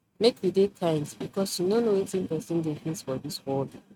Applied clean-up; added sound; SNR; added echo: neural mask model RNNoise.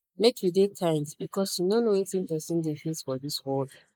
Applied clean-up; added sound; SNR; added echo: neural mask model Resemble Enhance denoiser.